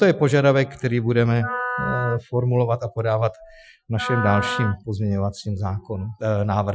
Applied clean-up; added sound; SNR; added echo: classical method Wiener filter.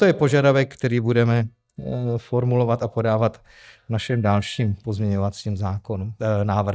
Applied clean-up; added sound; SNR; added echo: neural mask model DeepFilterNet 3.